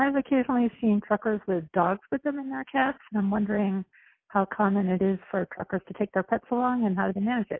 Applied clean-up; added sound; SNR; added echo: none; none; none; none.